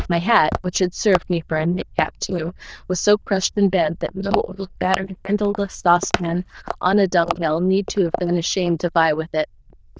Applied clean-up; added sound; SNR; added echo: neural diffusion model UNIVERSE++.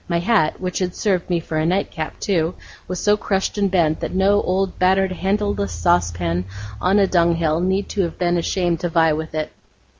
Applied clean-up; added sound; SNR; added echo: none; none; none; none.